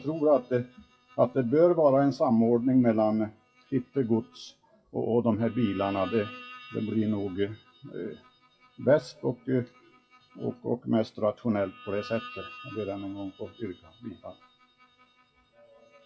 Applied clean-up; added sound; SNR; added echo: classical method WPE with log-MMSE.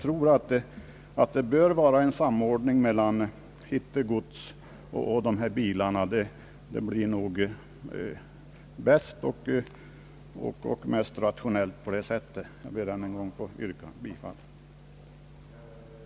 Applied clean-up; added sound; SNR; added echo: none; none; none; none.